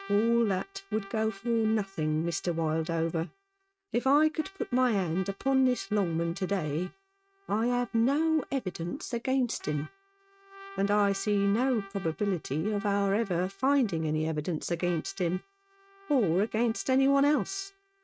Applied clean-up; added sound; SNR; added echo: neural mask model RNNoise.